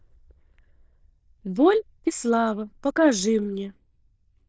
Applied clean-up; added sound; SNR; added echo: neural diffusion model UNIVERSE++.